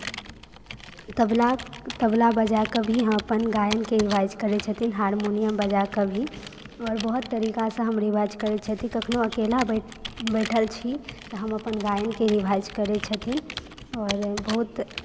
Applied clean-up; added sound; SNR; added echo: none; Computer keyboard; 14 dB; none.